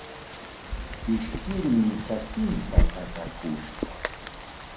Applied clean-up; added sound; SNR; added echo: none; Rain; 0 dB; reverberation time 0.6 s.